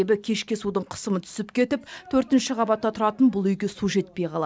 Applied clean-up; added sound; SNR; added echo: none; none; none; none.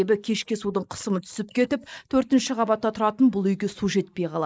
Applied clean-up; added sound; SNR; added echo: neural mask model Resemble Enhance denoiser.